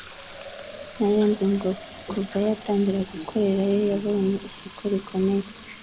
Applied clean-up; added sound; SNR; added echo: none; Fill (with liquid); 16 dB; none.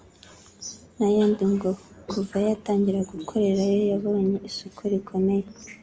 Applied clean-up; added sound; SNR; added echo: none; none; none; none.